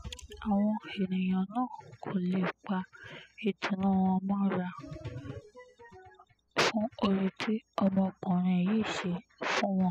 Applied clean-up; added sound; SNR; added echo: classical method spectral subtraction.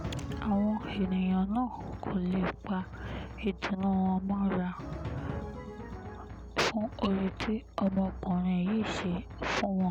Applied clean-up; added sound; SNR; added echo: none; Drum; 10 dB; none.